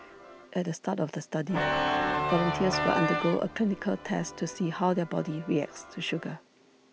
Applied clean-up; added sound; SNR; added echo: none; Organ; 3 dB; none.